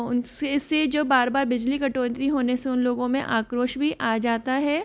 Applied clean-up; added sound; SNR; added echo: none; none; none; none.